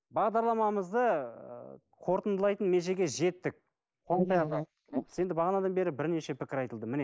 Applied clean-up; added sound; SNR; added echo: neural mask model Resemble Enhance denoiser.